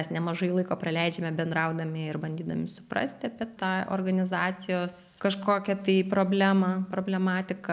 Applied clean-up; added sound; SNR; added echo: none; none; none; none.